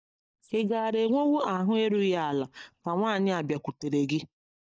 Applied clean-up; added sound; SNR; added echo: neural mask model DeepFilterNet 3.